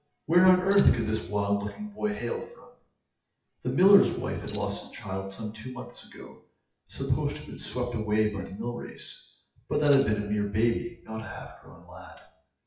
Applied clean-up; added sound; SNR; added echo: classical method WPE with log-MMSE.